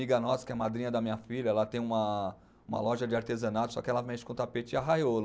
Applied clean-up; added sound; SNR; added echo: none; none; none; none.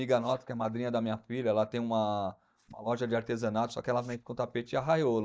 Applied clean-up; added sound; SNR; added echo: neural mask model DeepFilterNet 3.